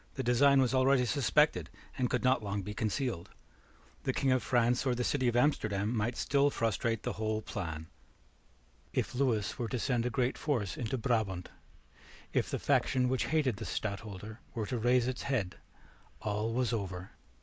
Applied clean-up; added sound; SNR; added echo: none; none; none; none.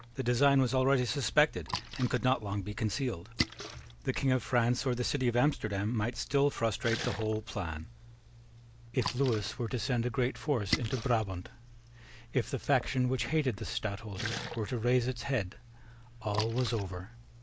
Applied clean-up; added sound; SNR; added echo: none; Splash, splatter; 12 dB; none.